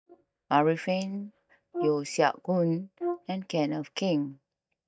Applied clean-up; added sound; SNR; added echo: neural mask model DeepFilterNet 3.